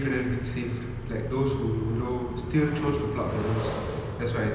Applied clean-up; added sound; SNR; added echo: none; none; none; none.